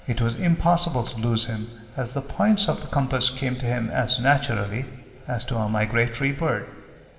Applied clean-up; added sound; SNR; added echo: none; none; none; reverberation time 1.5 s.